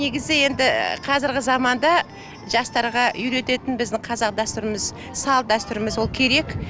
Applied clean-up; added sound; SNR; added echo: none; none; none; none.